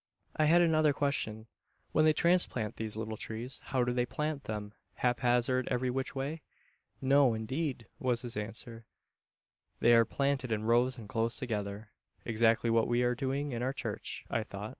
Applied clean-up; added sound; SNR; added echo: none; none; none; none.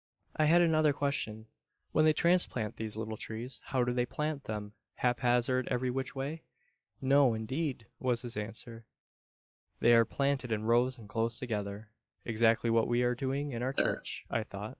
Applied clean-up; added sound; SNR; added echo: classical method log-MMSE.